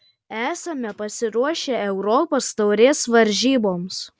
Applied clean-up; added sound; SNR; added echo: none; none; none; none.